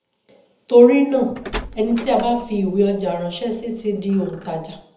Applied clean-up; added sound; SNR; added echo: none; Door; 17 dB; reverberation time 0.7 s.